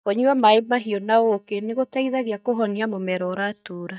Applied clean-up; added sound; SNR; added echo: neural mask model DeepFilterNet 3.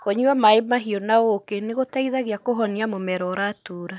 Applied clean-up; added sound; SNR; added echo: none; none; none; none.